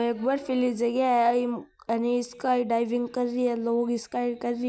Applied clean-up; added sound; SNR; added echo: none; none; none; none.